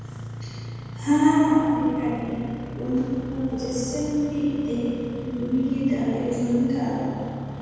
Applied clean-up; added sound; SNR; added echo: none; Engine starting; 11 dB; reverberation time 2.1 s.